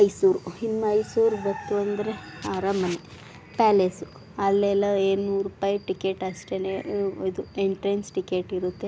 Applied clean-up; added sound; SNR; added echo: none; none; none; none.